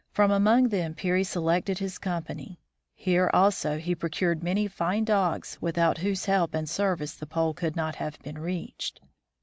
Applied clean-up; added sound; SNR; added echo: none; none; none; none.